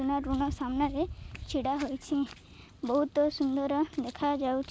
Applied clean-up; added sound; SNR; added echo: none; none; none; none.